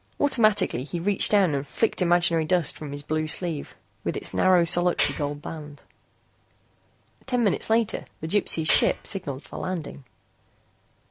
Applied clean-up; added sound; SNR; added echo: none; Tools; 3 dB; none.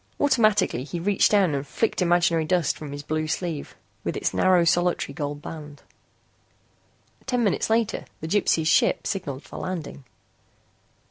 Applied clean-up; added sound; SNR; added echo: none; none; none; none.